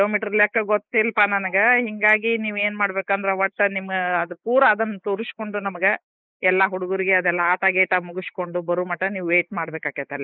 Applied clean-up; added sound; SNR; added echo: neural mask model Resemble Enhance denoiser.